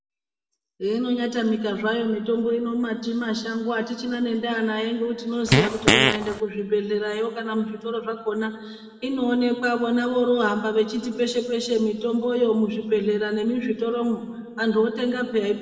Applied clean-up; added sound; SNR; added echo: none; Fart; -4 dB; reverberation time 1.3 s.